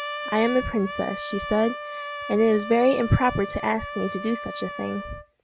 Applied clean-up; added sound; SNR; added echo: none; Trumpet; 9 dB; none.